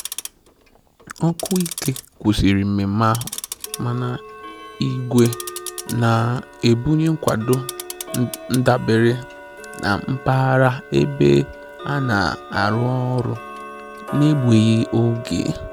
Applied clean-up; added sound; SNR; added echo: none; Tick-tock; 14 dB; none.